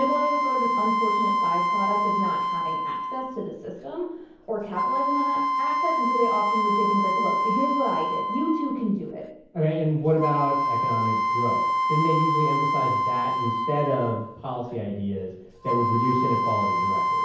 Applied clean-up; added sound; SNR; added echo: none; Wind instrument, woodwind instrument; -3 dB; reverberation time 0.9 s.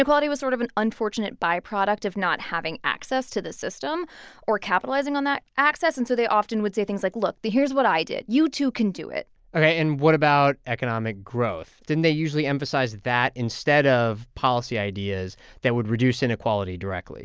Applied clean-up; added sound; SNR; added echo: none; none; none; none.